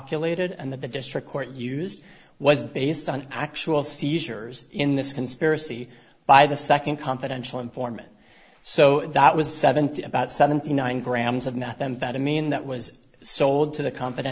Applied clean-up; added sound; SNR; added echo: none; none; none; none.